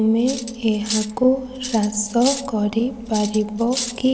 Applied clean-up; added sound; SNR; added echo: none; Cutlery, silverware; 11 dB; none.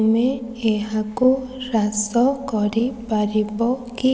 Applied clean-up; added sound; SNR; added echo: none; none; none; none.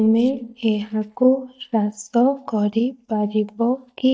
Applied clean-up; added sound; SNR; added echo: neural mask model DeepFilterNet 3.